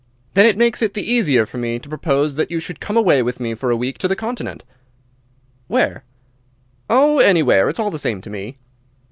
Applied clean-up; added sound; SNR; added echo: none; none; none; none.